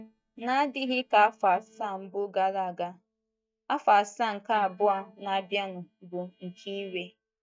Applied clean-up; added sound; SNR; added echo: neural mask model DeepFilterNet 3.